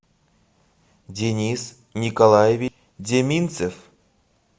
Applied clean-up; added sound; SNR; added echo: none; none; none; none.